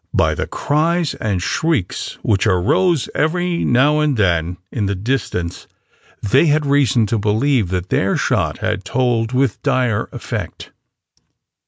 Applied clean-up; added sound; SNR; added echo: none; none; none; none.